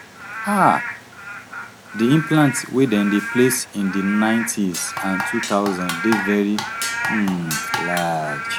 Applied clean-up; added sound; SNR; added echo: none; Rain / Frog + Drum kit; 7 dB; none.